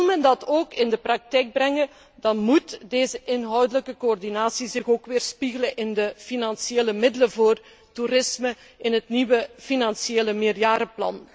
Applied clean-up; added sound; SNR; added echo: none; none; none; none.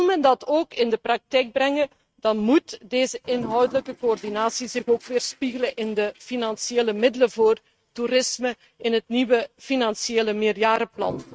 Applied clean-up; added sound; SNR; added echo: neural mask model RNNoise.